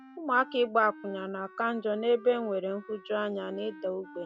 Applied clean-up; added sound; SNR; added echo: none; Wind instrument, woodwind instrument; 20 dB; none.